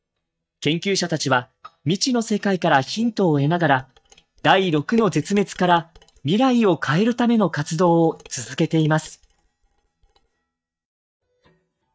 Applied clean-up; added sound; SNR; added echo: neural mask model DeepFilterNet 3.